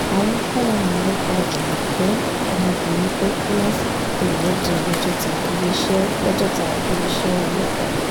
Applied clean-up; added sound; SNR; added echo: none; Stream; -2 dB; none.